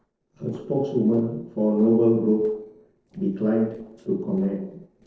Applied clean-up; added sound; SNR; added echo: neural separator model SepFormer DNS4.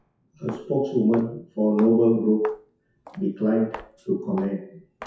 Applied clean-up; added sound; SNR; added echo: classical method WPE with log-MMSE.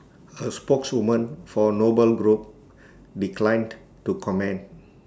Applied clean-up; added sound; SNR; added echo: none; none; none; none.